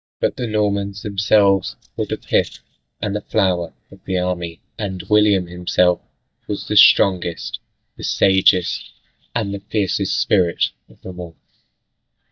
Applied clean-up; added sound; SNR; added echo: neural mask model DeepFilterNet 3.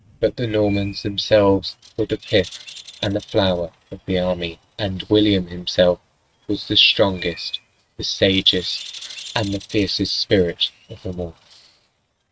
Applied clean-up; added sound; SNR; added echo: neural mask model RNNoise.